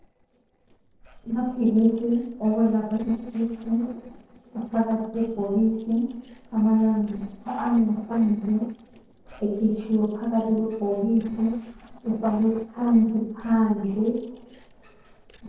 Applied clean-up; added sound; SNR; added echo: neural separator model SepFormer DNS4.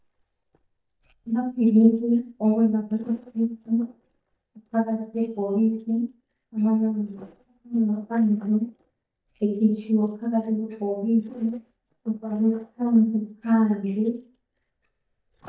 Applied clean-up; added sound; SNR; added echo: neural mask model DeepFilterNet 3.